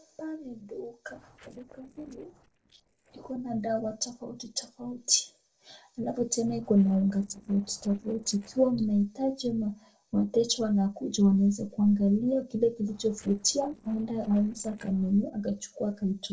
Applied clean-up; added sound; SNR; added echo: neural separator model SepFormer DNS4.